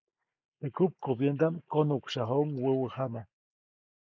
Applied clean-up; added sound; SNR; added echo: neural mask model Resemble Enhance denoiser.